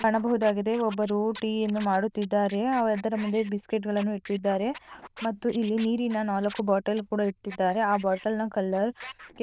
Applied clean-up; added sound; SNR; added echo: neural diffusion model UNIVERSE++.